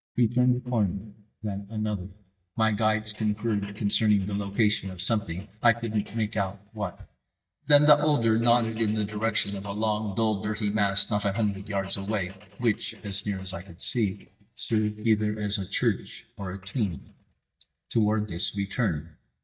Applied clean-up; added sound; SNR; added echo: neural mask model DeepFilterNet 3.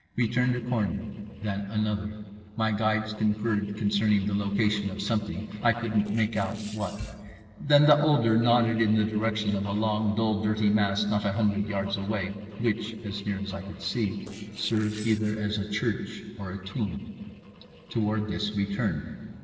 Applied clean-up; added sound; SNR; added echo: neural separator model SepFormer DNS4.